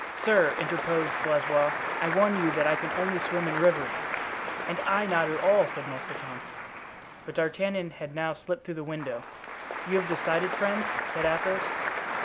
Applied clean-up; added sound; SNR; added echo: none; Applause; 4 dB; none.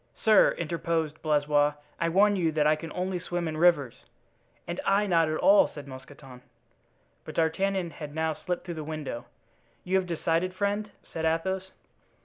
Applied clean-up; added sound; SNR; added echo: none; none; none; none.